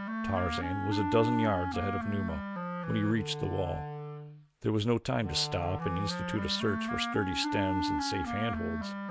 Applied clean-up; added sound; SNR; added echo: none; Wind instrument, woodwind instrument; 2 dB; none.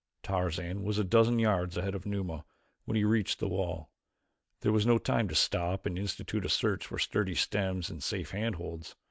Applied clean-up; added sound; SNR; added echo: none; none; none; none.